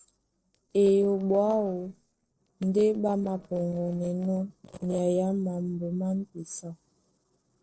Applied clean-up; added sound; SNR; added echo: neural separator model SepFormer DNS4.